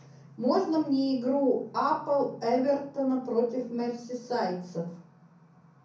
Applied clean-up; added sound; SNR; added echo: none; none; none; reverberation time 0.6 s.